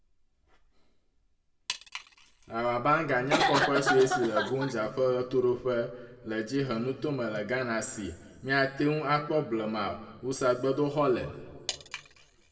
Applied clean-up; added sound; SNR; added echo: none; Cough; -1 dB; reverberation time 1.4 s.